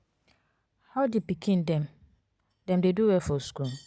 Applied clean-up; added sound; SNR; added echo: none; none; none; none.